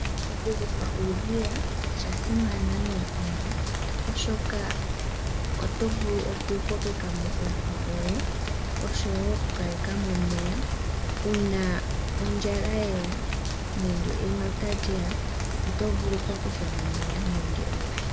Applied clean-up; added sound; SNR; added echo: none; Rain; -4 dB; reverberation time 0.4 s.